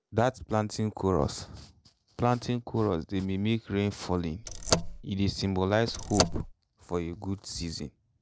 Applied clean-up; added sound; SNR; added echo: none; Car; 0 dB; none.